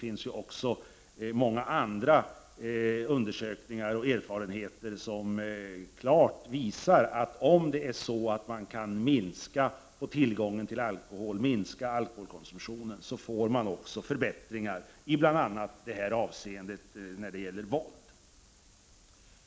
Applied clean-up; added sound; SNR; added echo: none; none; none; none.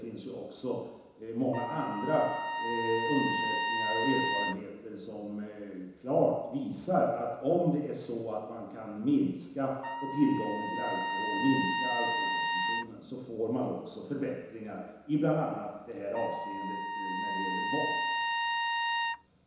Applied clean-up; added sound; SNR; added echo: none; Trumpet; 0 dB; reverberation time 1.0 s.